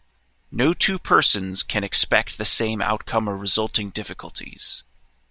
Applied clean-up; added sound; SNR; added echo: none; none; none; none.